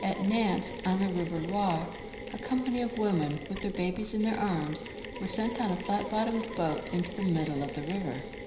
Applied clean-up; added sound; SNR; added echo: none; Mechanisms; 10 dB; reverberation time 0.9 s.